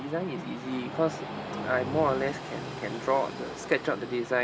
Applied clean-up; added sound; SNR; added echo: none; Train; 7 dB; reverberation time 0.4 s.